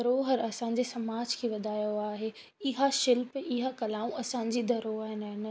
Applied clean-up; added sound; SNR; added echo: none; none; none; none.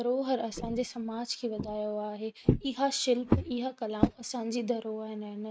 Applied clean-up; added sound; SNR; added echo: neural mask model RNNoise.